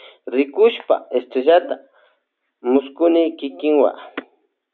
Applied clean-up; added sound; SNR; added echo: none; none; none; none.